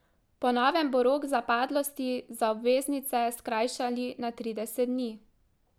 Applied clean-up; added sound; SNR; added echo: none; none; none; none.